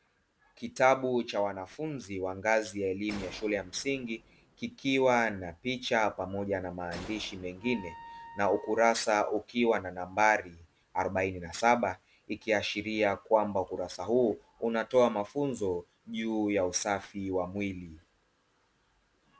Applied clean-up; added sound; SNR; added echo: none; Wind instrument, woodwind instrument + Gunshot, gunfire; 19 dB; none.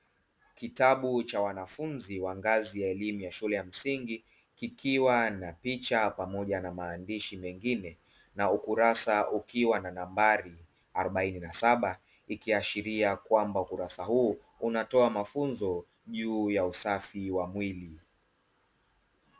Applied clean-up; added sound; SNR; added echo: none; none; none; none.